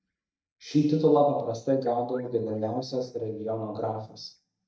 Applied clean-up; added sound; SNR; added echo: neural mask model DeepFilterNet 3.